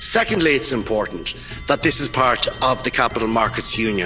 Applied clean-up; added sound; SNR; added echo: none; Clock; 13 dB; none.